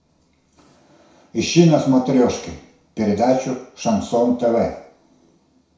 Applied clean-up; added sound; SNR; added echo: none; none; none; reverberation time 0.6 s.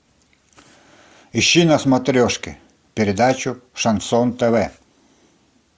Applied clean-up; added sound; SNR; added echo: none; none; none; none.